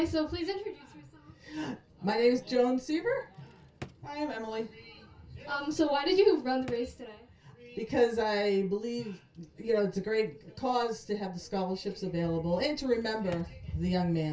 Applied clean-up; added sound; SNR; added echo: none; Drawer open or close; 19 dB; reverberation time 0.2 s.